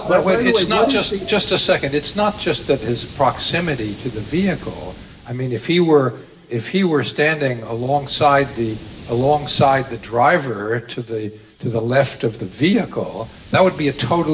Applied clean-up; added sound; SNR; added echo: none; Hiss; 20 dB; reverberation time 0.7 s.